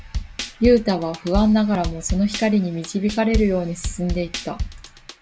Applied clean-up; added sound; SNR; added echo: none; Drum kit; 8 dB; none.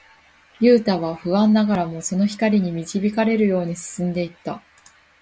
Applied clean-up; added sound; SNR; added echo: none; none; none; none.